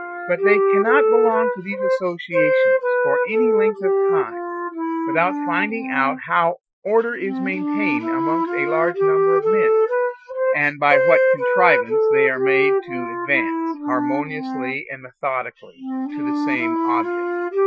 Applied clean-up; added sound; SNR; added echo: classical method Wiener filter.